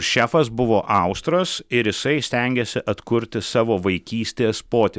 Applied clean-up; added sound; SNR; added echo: none; none; none; none.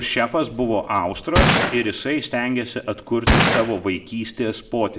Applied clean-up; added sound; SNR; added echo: none; Gunshot, gunfire; -3 dB; reverberation time 1.2 s.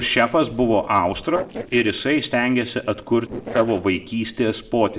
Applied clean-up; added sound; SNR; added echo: neural separator model SepFormer DNS4.